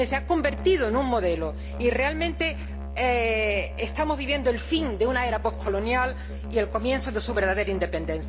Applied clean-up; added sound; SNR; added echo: none; Musical instrument; 7 dB; none.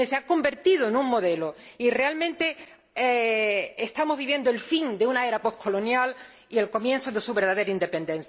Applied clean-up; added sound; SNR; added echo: none; none; none; none.